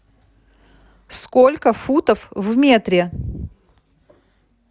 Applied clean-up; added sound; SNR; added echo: none; none; none; none.